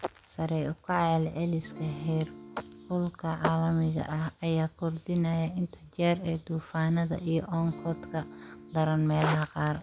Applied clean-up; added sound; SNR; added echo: none; Acoustic guitar / Strum; 16 dB; none.